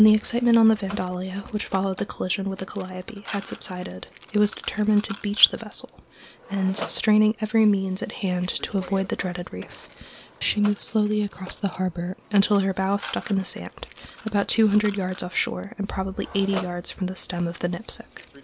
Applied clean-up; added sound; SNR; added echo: none; Mechanisms; 19 dB; none.